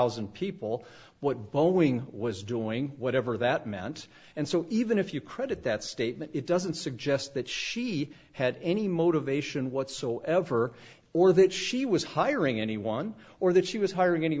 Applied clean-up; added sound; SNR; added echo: none; none; none; none.